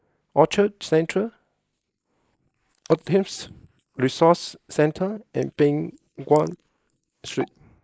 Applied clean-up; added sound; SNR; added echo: neural mask model Resemble Enhance denoiser.